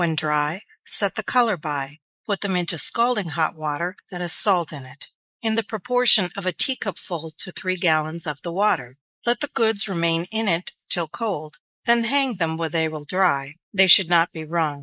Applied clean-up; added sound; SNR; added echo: neural mask model Resemble Enhance denoiser.